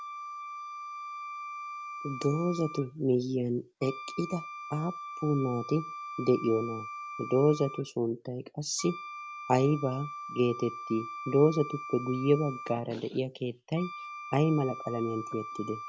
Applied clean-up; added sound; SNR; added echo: none; Wind instrument, woodwind instrument; 11 dB; none.